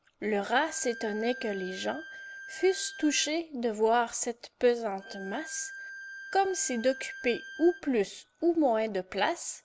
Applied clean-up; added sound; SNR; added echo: none; Bowed string instrument; 15 dB; none.